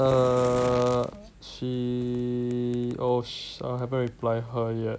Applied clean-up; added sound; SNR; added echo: none; Fire; 17 dB; none.